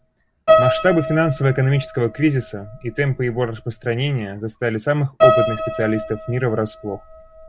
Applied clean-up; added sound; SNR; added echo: none; Piano; 2 dB; none.